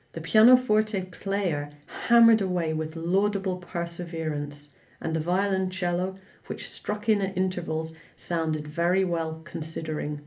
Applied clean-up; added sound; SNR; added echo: none; none; none; reverberation time 0.3 s.